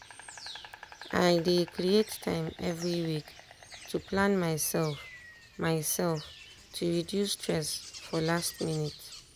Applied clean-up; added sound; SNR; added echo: none; Insect; 17 dB; none.